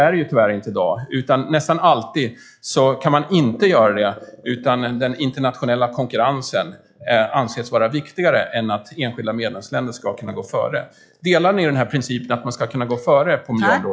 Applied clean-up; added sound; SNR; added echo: classical method log-MMSE.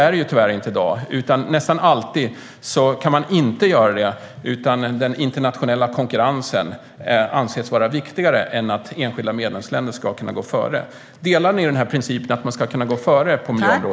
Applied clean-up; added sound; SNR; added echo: none; none; none; none.